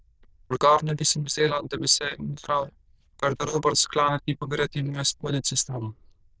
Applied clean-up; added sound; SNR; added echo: neural diffusion model UNIVERSE++.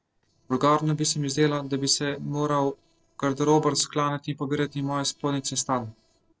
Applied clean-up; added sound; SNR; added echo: neural separator model SepFormer DNS4.